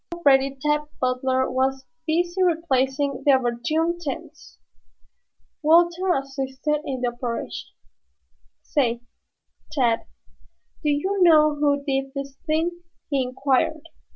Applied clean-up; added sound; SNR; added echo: none; none; none; none.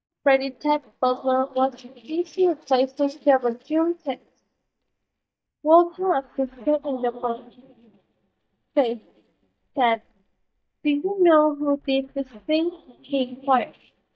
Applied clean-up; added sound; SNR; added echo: neural mask model DeepFilterNet 3.